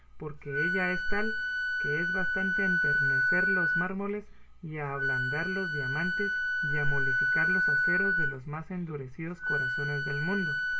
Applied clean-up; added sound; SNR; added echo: none; Wind instrument, woodwind instrument; -4 dB; reverberation time 0.2 s.